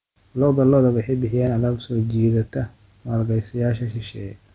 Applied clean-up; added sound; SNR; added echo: none; none; none; none.